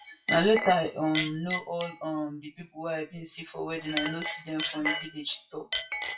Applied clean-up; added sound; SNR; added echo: classical method WPE with log-MMSE.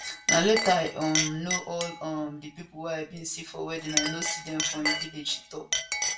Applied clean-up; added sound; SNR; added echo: none; Chink, clink; 2 dB; reverberation time 0.3 s.